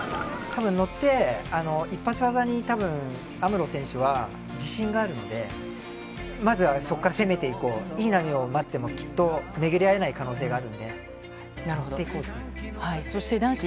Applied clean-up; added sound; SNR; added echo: none; none; none; none.